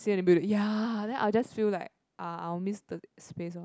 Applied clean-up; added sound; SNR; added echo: none; none; none; none.